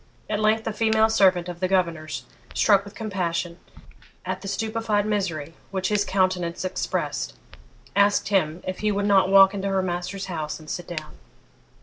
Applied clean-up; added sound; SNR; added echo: none; Crack; 19 dB; none.